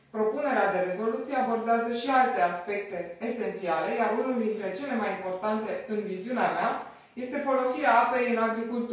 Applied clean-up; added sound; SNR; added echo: none; none; none; reverberation time 0.5 s.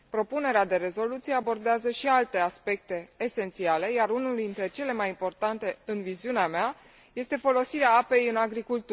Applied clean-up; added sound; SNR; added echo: none; none; none; none.